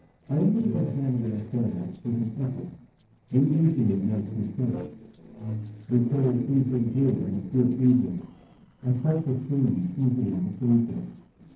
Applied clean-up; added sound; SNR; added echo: neural separator model SepFormer DNS4.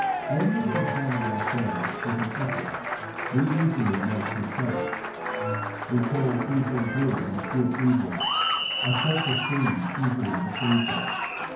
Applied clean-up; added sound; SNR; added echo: none; Applause; 3 dB; reverberation time 0.9 s.